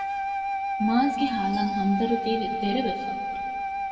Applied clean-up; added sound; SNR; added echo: none; Wind instrument, woodwind instrument; 1 dB; reverberation time 1.8 s.